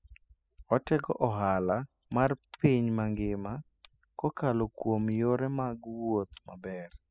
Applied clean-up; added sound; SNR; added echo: classical method spectral subtraction.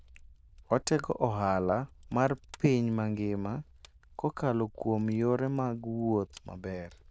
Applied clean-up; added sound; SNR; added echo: neural diffusion model UNIVERSE++.